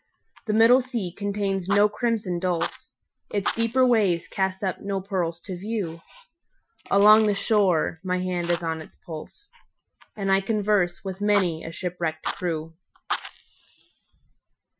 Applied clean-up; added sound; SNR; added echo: classical method Wiener filter.